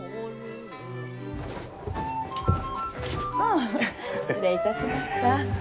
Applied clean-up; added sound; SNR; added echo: none; none; none; none.